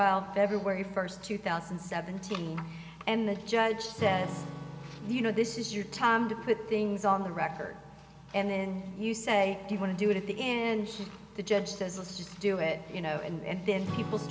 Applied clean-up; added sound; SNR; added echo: none; Acoustic guitar / Strum; 15 dB; reverberation time 0.7 s.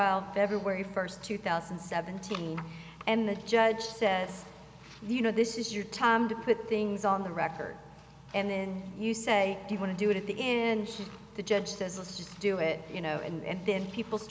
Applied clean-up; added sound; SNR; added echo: none; none; none; none.